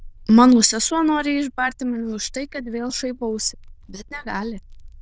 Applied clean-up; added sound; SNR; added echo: neural diffusion model UNIVERSE++.